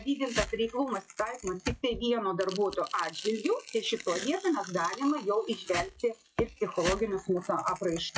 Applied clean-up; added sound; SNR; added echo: classical method log-MMSE.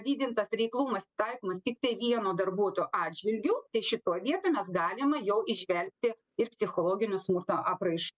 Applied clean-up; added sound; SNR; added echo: none; none; none; none.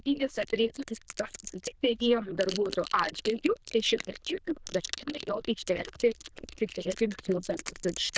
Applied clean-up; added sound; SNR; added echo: neural diffusion model UNIVERSE++.